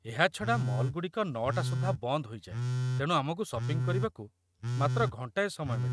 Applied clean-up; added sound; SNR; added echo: neural mask model RNNoise.